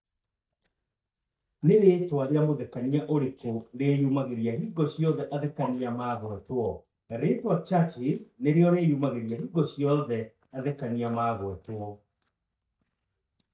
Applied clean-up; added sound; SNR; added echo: neural mask model DeepFilterNet 3.